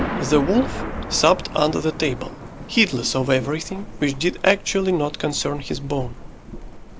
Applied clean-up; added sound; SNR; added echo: none; Thunder; 9 dB; none.